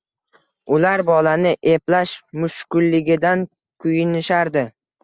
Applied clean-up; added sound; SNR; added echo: none; none; none; none.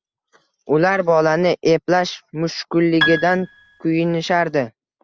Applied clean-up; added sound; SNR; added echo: none; Piano; 8 dB; none.